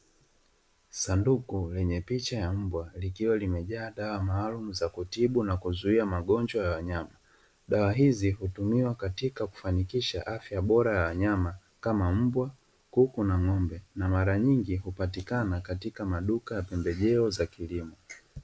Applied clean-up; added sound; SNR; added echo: neural mask model Resemble Enhance denoiser.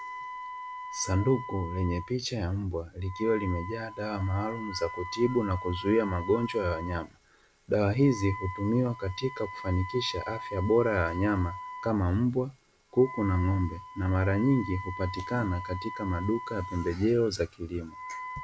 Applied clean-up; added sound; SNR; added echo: none; Wind instrument, woodwind instrument; 12 dB; none.